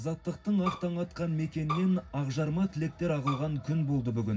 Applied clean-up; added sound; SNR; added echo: none; Bowed string instrument; 10 dB; reverberation time 0.4 s.